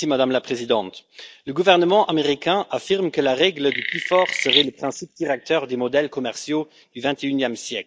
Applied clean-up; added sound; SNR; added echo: neural mask model DeepFilterNet 3.